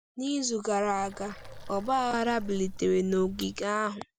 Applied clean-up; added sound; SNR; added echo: none; Water; 14 dB; none.